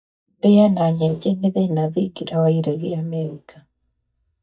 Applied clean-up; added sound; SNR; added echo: neural mask model DeepFilterNet 3.